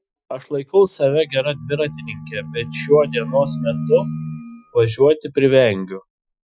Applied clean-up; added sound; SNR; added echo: classical method Wiener filter.